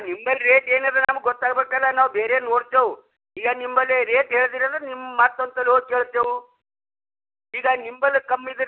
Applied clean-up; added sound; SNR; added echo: none; none; none; none.